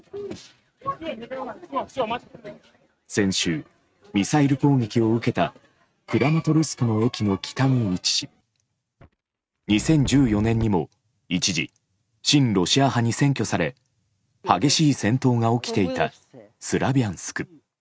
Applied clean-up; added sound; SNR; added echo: neural mask model RNNoise.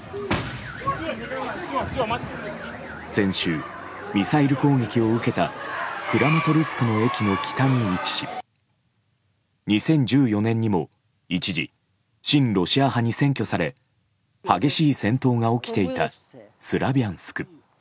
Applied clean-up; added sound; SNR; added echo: none; none; none; none.